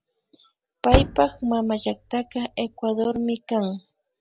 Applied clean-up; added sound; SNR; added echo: none; Slam; 2 dB; none.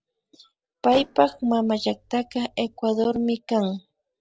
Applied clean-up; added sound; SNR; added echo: neural separator model SepFormer DNS4.